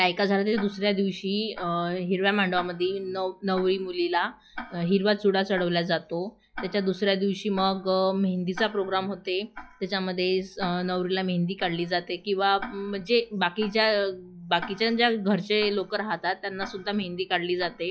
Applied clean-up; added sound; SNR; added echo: classical method log-MMSE.